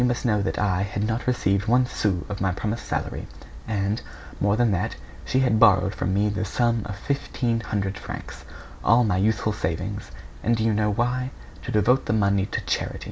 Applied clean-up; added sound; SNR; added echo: none; none; none; none.